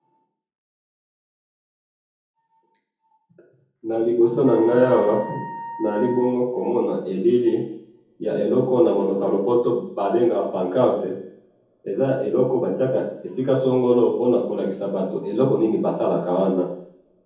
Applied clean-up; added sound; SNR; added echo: none; Wind instrument, woodwind instrument; 14 dB; reverberation time 0.7 s.